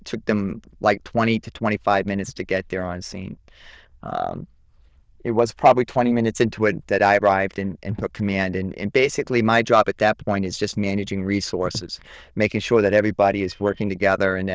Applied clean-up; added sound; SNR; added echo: neural diffusion model UNIVERSE++.